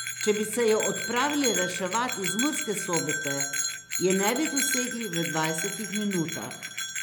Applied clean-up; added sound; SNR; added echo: none; Bell; 3 dB; none.